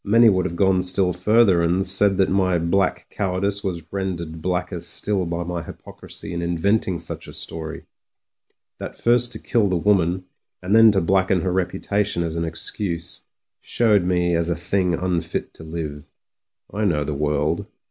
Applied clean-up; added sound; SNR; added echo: none; none; none; none.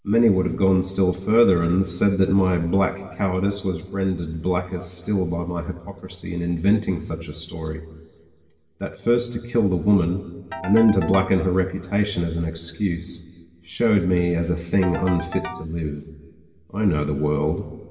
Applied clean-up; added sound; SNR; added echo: none; Ringtone / Keyboard (musical); 14 dB; reverberation time 2.0 s.